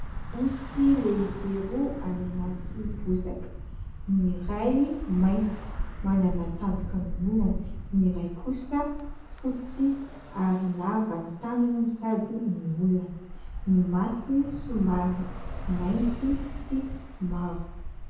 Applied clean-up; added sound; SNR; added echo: none; Traffic noise, roadway noise / Bus; 7 dB; reverberation time 0.8 s.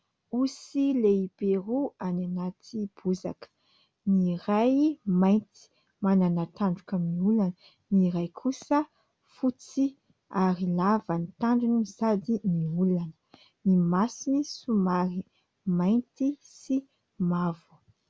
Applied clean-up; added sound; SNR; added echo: none; none; none; none.